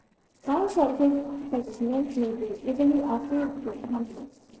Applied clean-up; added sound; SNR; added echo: neural separator model SepFormer DNS4.